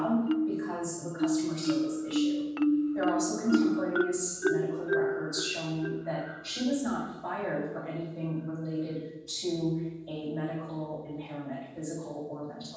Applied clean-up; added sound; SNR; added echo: none; Marimba, xylophone; -1 dB; reverberation time 1.2 s.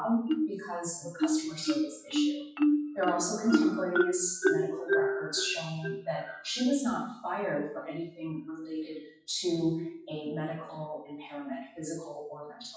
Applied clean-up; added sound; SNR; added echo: classical method WPE with log-MMSE.